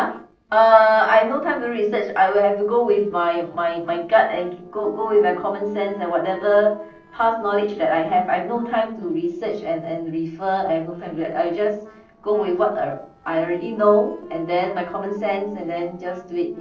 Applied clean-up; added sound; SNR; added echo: neural separator model SepFormer DNS4.